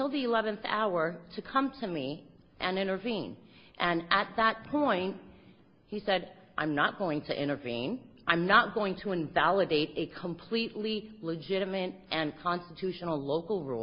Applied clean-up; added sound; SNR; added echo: none; none; none; none.